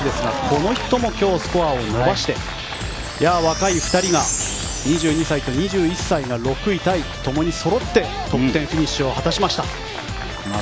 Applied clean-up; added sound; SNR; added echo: none; Wind chime; 13 dB; none.